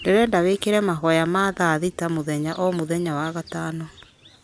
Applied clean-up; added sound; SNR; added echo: none; none; none; none.